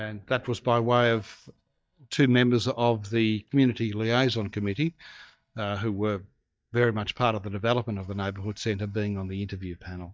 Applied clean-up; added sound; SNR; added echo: neural mask model DeepFilterNet 3.